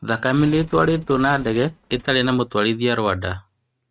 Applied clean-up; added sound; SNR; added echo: neural mask model RNNoise.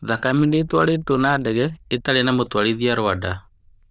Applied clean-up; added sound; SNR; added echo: neural diffusion model UNIVERSE++.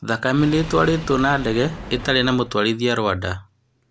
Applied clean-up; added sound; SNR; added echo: none; Engine / Car; 13 dB; none.